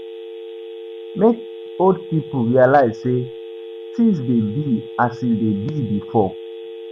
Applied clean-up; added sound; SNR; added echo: none; Telephone; 13 dB; none.